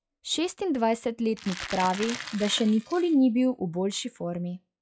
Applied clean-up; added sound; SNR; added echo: classical method log-MMSE.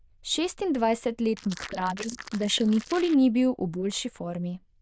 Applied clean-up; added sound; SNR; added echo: neural diffusion model UNIVERSE++.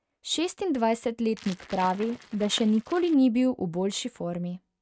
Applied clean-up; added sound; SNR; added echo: neural mask model RNNoise.